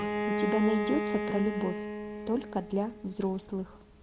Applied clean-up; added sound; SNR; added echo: none; Bowed string instrument; 2 dB; none.